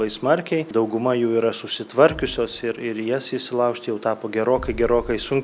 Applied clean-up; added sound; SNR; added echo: none; Thump, thud; 20 dB; none.